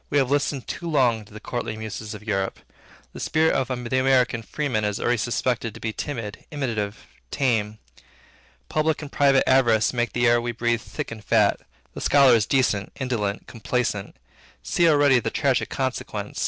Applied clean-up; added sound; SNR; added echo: none; none; none; none.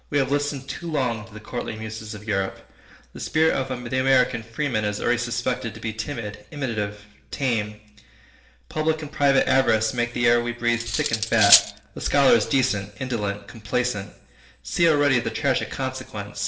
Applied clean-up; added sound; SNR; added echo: none; Cutlery, silverware; -1 dB; reverberation time 0.6 s.